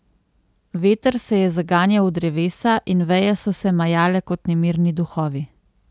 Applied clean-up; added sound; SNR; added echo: none; none; none; none.